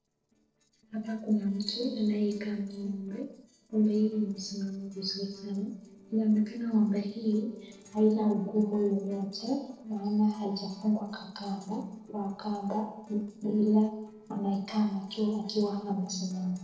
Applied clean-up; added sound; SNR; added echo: neural separator model SepFormer DNS4.